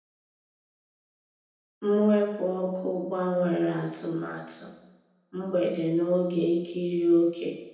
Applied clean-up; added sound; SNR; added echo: none; none; none; reverberation time 0.9 s.